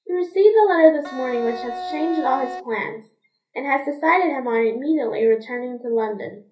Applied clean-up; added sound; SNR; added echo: none; Wind instrument, woodwind instrument; 11 dB; reverberation time 0.3 s.